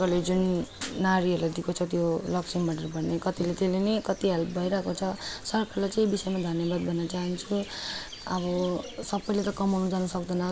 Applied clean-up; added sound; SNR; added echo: none; none; none; none.